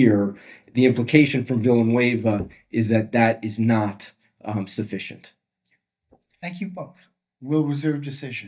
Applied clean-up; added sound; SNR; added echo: neural mask model DeepFilterNet 3.